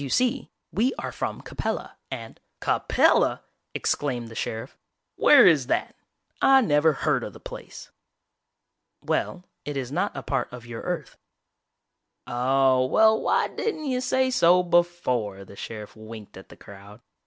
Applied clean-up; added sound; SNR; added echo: none; none; none; none.